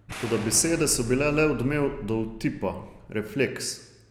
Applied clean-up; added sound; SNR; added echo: none; Explosion; 14 dB; none.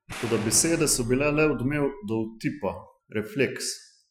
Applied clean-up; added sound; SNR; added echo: classical method Wiener filter.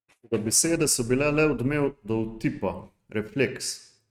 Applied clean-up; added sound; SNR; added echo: neural mask model RNNoise.